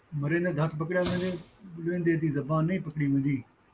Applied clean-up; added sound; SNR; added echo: none; Explosion; 16 dB; none.